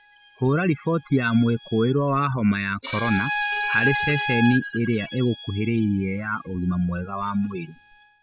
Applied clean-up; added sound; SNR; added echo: classical method spectral subtraction.